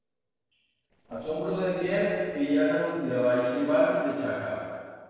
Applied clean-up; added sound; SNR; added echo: neural separator model SepFormer DNS4.